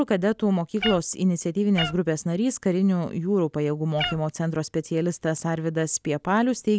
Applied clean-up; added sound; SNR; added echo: none; Meow; 10 dB; none.